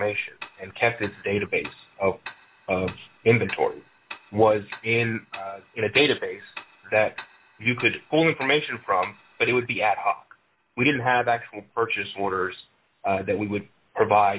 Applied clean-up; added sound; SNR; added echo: none; Tick-tock; 20 dB; none.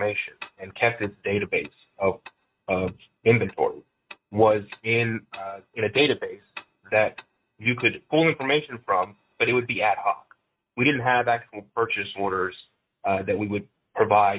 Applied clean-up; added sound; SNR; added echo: neural mask model RNNoise.